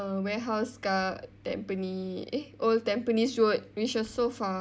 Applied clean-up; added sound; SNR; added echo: none; none; none; none.